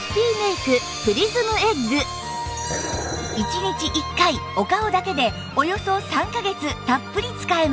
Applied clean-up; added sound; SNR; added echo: none; Dog; 9 dB; none.